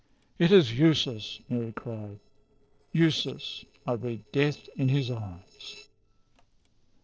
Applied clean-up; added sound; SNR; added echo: neural separator model SepFormer DNS4.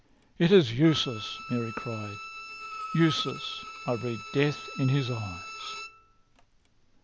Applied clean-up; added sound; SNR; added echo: none; Bowed string instrument; 13 dB; none.